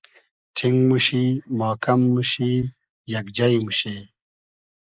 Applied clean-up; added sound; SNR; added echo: neural mask model Resemble Enhance denoiser.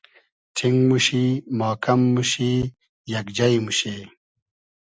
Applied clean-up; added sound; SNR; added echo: none; none; none; none.